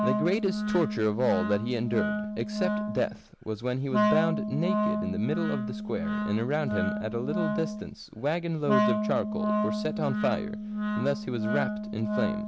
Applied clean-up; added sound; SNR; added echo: none; Wind instrument, woodwind instrument; -1 dB; none.